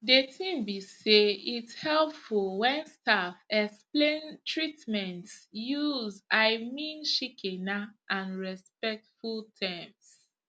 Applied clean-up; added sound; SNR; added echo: none; none; none; none.